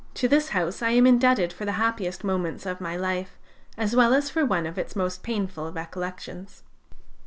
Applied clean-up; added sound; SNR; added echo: none; none; none; none.